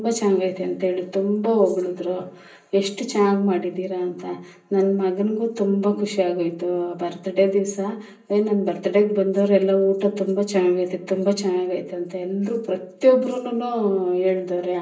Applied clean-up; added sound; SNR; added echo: none; none; none; reverberation time 0.5 s.